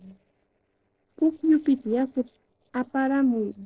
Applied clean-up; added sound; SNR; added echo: neural separator model SepFormer DNS4.